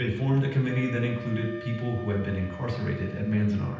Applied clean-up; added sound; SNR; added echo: none; Wind instrument, woodwind instrument; 17 dB; reverberation time 0.9 s.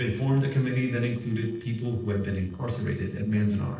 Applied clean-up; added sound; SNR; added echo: neural separator model SepFormer DNS4.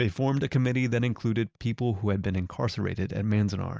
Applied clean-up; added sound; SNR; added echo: none; none; none; none.